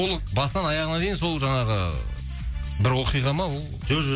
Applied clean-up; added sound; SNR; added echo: none; none; none; none.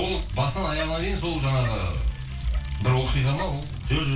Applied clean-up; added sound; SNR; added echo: none; Bicycle; 17 dB; reverberation time 0.2 s.